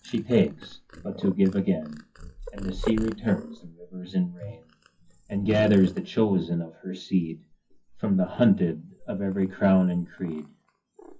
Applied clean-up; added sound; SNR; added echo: classical method WPE with log-MMSE.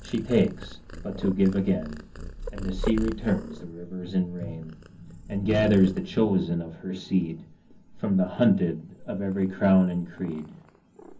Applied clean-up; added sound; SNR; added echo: none; Purr; 13 dB; reverberation time 0.4 s.